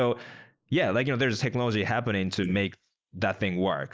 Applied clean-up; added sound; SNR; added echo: neural mask model Resemble Enhance denoiser.